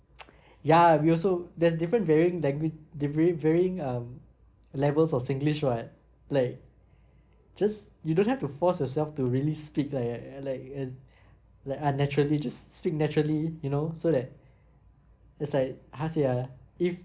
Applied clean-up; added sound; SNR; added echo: none; none; none; none.